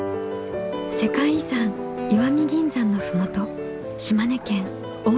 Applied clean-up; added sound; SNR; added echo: none; none; none; none.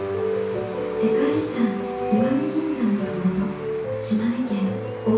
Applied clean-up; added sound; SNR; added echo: none; Applause / Crowd / Cheering; 19 dB; reverberation time 0.6 s.